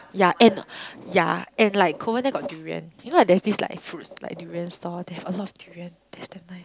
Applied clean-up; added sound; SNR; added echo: none; none; none; none.